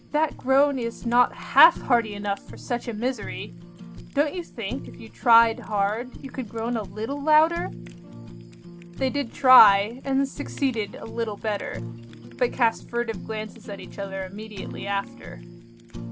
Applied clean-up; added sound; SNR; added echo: none; Fire; 14 dB; none.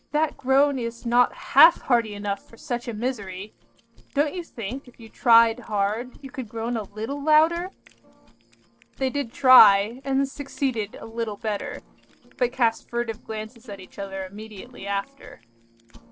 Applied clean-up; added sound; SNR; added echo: neural separator model SepFormer DNS4.